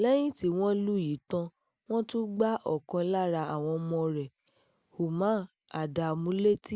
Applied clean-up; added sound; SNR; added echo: none; none; none; none.